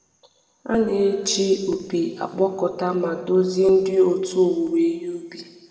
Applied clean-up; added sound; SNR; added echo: none; none; none; reverberation time 1.7 s.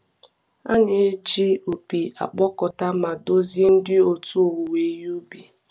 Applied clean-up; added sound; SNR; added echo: none; none; none; none.